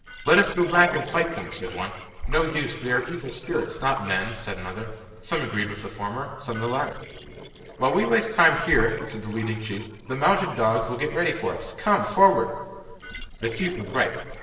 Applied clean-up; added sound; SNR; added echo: neural separator model SepFormer DNS4.